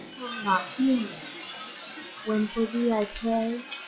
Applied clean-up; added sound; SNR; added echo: classical method log-MMSE.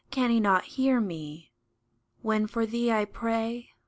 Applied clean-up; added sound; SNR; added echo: none; none; none; none.